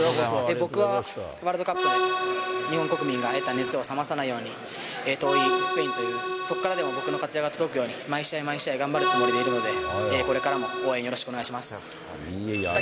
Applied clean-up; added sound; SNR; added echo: none; Accordion; -1 dB; none.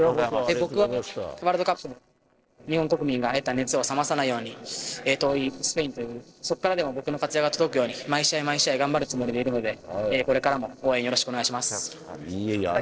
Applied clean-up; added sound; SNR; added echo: neural separator model SepFormer DNS4.